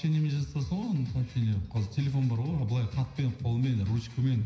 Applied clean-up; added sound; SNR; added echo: none; none; none; reverberation time 0.9 s.